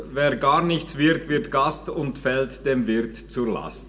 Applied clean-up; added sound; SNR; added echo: none; none; none; reverberation time 0.4 s.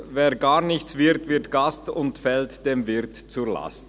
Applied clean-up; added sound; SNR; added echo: none; none; none; none.